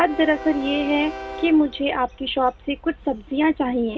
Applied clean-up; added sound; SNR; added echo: none; Train; 15 dB; reverberation time 0.3 s.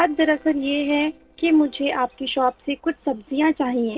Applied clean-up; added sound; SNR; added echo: neural separator model SepFormer DNS4.